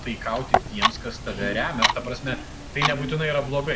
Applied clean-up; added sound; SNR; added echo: none; Clock; -1 dB; none.